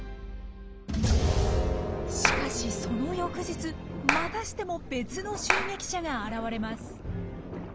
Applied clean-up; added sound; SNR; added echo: none; Clapping; 2 dB; none.